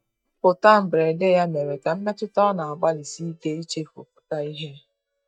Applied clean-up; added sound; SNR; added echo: neural mask model DeepFilterNet 3.